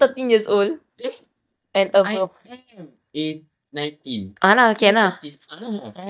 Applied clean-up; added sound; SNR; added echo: neural mask model DeepFilterNet 3.